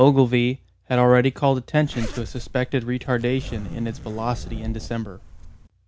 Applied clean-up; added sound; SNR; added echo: none; Zipper (clothing); 11 dB; none.